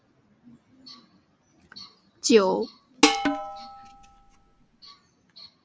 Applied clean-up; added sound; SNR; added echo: none; Percussion + Dishes, pots, and pans; -3 dB; none.